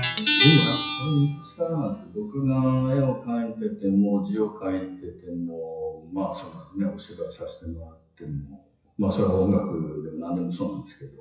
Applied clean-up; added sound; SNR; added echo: classical method WPE with log-MMSE.